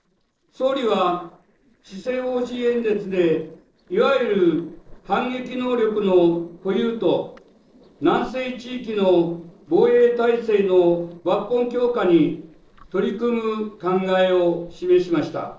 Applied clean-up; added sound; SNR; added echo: neural separator model SepFormer DNS4.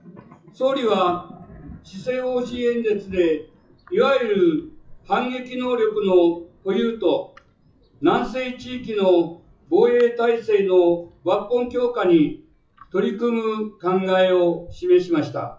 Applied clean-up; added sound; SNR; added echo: classical method WPE with log-MMSE.